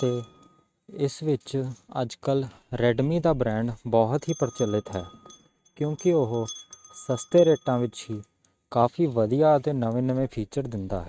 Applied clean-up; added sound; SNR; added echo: neural mask model RNNoise.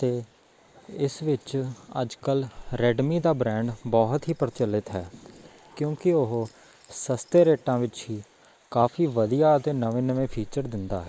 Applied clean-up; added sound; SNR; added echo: neural mask model Resemble Enhance denoiser.